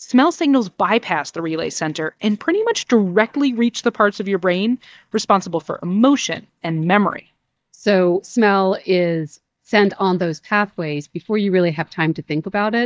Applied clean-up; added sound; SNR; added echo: neural mask model DeepFilterNet 3.